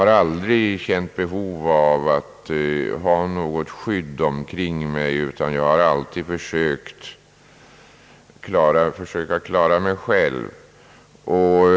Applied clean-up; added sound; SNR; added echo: none; none; none; none.